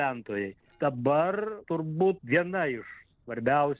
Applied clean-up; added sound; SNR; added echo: neural separator model SepFormer DNS4.